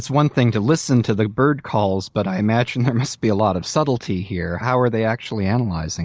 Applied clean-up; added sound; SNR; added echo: none; none; none; none.